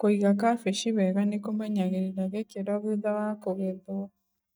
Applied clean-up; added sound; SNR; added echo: neural mask model DeepFilterNet 3.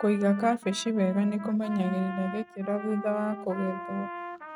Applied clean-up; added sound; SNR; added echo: neural mask model RNNoise.